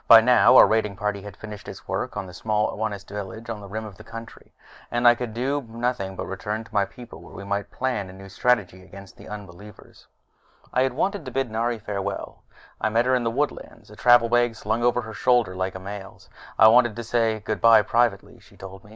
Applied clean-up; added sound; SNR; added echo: none; none; none; none.